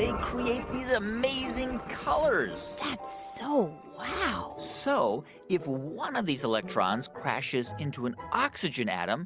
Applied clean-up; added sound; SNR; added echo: none; none; none; none.